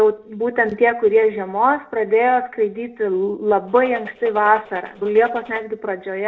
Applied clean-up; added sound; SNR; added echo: neural separator model SepFormer DNS4.